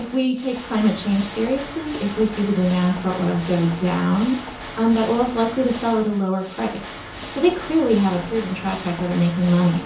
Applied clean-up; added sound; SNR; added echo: none; Water / Mechanisms; 12 dB; reverberation time 0.7 s.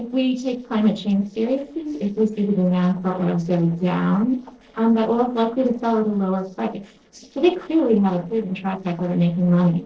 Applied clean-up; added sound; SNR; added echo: neural separator model SepFormer DNS4.